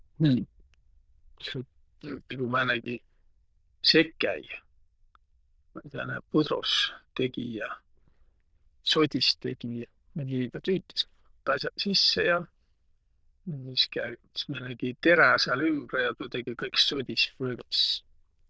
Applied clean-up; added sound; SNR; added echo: neural diffusion model UNIVERSE++.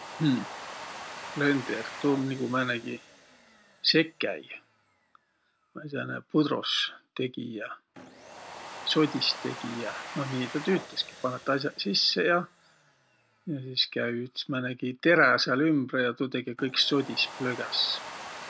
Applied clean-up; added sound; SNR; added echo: none; Domestic sounds, home sounds; 15 dB; none.